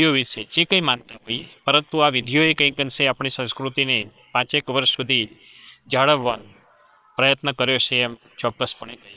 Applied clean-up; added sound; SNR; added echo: neural separator model SepFormer WHAM!.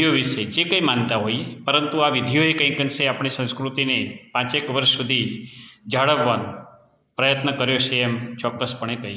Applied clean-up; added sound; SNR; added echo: neural mask model Resemble Enhance denoiser.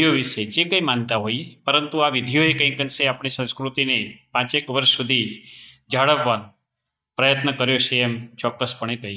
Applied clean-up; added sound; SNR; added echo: neural mask model DeepFilterNet 3.